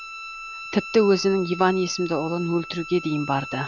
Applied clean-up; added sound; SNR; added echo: none; Bowed string instrument; 13 dB; none.